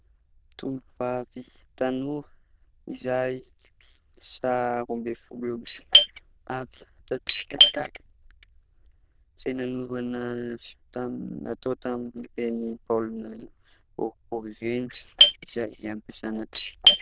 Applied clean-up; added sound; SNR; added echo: neural diffusion model UNIVERSE++.